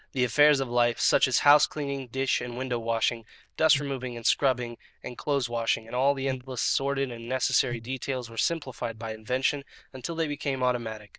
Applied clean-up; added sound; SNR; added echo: neural diffusion model UNIVERSE++.